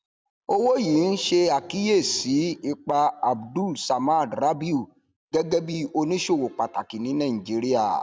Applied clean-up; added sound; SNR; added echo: none; none; none; none.